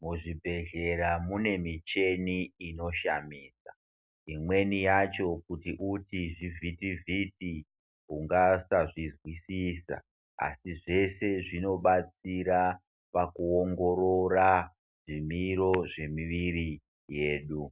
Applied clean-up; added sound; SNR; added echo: none; none; none; none.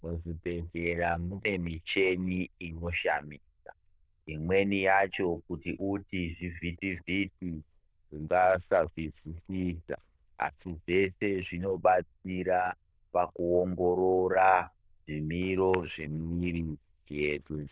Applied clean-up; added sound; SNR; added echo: neural diffusion model UNIVERSE++.